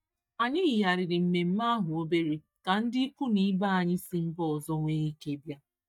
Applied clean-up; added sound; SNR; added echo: neural mask model DeepFilterNet 3.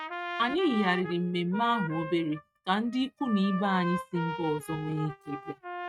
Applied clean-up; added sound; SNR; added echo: neural mask model RNNoise.